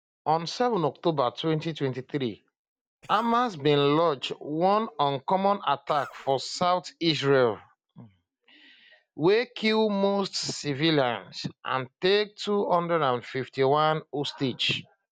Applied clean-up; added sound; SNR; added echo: neural mask model DeepFilterNet 3.